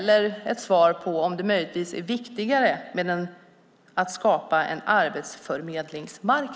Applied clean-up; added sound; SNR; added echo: none; none; none; none.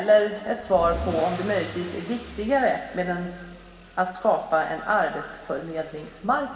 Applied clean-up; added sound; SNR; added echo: none; Engine starting / Accelerating, revving, vroom / Car; 15 dB; reverberation time 2.2 s.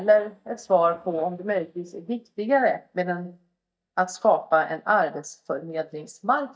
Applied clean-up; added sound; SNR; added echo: neural mask model DeepFilterNet 3.